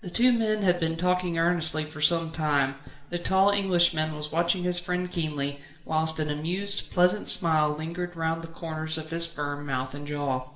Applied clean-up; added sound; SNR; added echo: none; none; none; reverberation time 1.7 s.